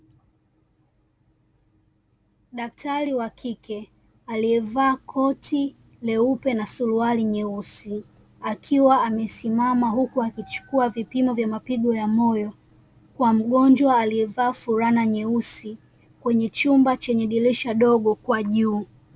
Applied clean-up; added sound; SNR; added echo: none; none; none; none.